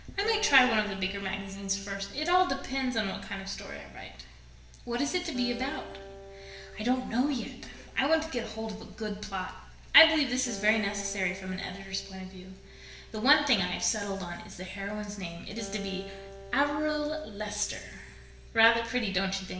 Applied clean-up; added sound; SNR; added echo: none; Acoustic guitar; 18 dB; reverberation time 1.1 s.